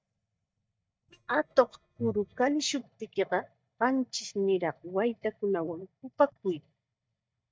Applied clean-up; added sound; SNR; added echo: neural mask model DeepFilterNet 3.